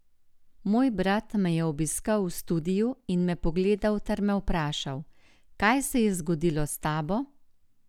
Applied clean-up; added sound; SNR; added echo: none; none; none; none.